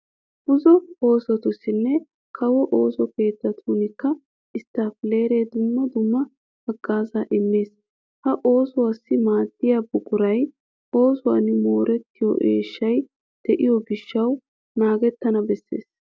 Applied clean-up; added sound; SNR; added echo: none; none; none; none.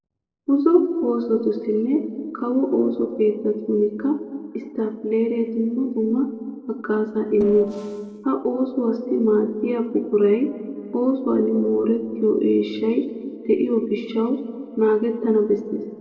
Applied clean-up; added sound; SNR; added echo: neural separator model SepFormer DNS4.